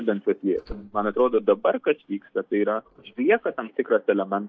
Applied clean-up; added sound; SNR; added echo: neural mask model DeepFilterNet 3.